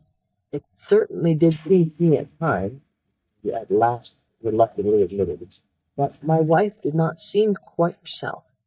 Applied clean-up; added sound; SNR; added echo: neural mask model DeepFilterNet 3.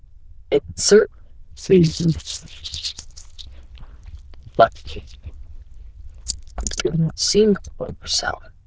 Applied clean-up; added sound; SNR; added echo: neural diffusion model UNIVERSE++.